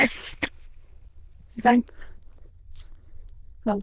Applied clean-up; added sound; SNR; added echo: neural diffusion model UNIVERSE++.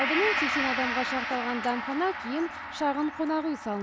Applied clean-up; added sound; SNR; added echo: none; Gong; 2 dB; none.